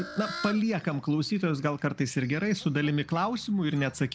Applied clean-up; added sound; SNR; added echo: none; Fowl; 16 dB; none.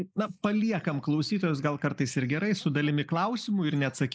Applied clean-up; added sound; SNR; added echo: neural mask model Resemble Enhance denoiser.